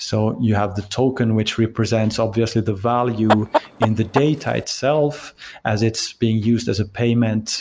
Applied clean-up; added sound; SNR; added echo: none; Chicken, rooster; 4 dB; none.